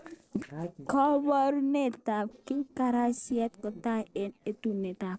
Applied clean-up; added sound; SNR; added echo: neural separator model SepFormer DNS4.